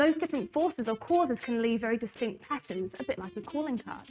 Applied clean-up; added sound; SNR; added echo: neural mask model RNNoise.